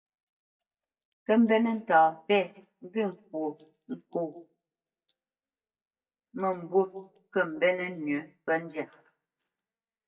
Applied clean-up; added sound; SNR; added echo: neural mask model DeepFilterNet 3.